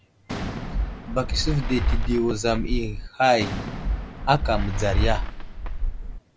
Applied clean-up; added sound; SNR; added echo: none; Fireworks; 0 dB; none.